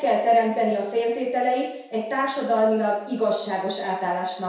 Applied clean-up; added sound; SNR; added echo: none; none; none; reverberation time 0.7 s.